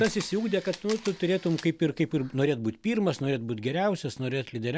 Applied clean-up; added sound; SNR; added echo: none; Camera; 16 dB; none.